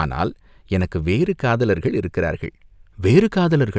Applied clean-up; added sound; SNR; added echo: none; none; none; none.